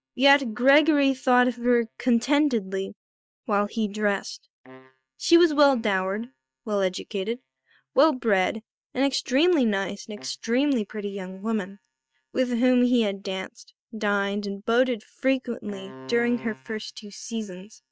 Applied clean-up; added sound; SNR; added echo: neural mask model DeepFilterNet 3.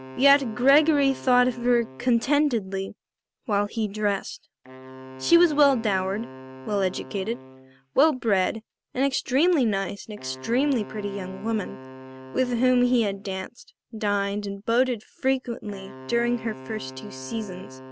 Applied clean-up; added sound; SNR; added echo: none; Wind instrument, woodwind instrument; 17 dB; none.